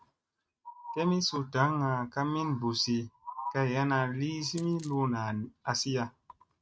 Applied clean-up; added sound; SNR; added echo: neural mask model RNNoise.